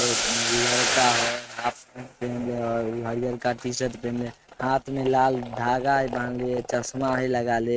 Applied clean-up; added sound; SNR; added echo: neural mask model RNNoise.